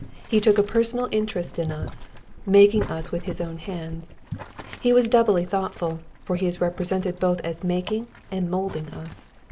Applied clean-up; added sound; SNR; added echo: none; Boiling; 14 dB; none.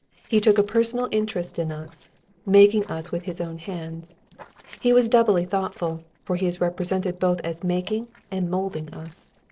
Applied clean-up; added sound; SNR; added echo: neural separator model SepFormer DNS4.